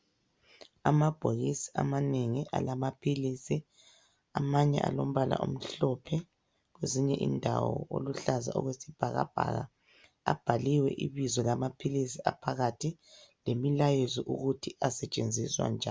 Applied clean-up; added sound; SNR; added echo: none; none; none; none.